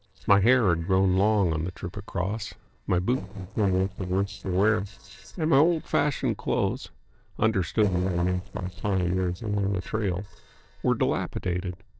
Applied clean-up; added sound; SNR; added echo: neural separator model SepFormer DNS4.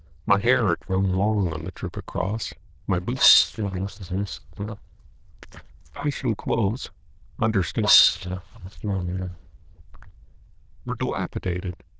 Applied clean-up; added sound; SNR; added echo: neural diffusion model UNIVERSE++.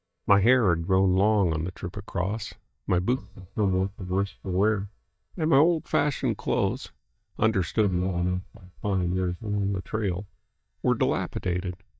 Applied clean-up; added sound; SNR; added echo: neural mask model DeepFilterNet 3.